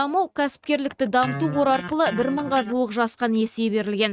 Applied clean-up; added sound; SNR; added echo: neural mask model RNNoise.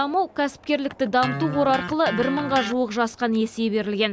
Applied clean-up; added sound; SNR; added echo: none; Electric guitar; 9 dB; none.